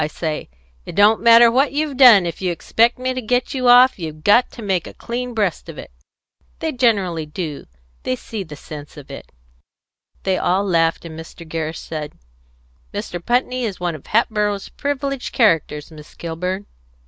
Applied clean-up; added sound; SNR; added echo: none; none; none; none.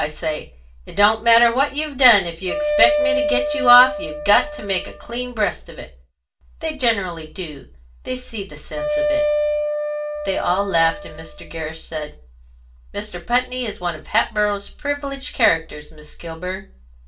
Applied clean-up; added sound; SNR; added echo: none; Wind instrument, woodwind instrument; 2 dB; reverberation time 0.2 s.